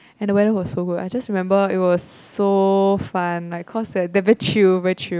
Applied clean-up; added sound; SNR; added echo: none; none; none; none.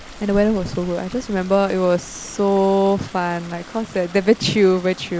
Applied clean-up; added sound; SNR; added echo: none; Stream; 18 dB; none.